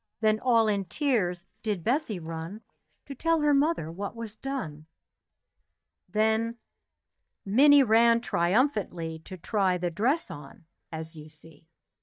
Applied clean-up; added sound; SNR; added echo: neural mask model DeepFilterNet 3.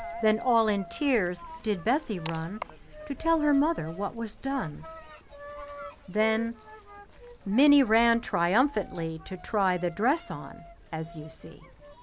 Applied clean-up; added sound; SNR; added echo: none; Coin (dropping); 16 dB; none.